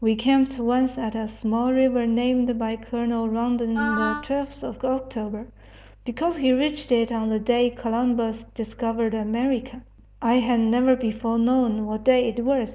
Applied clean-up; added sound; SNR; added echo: none; Wind instrument, woodwind instrument; 6 dB; none.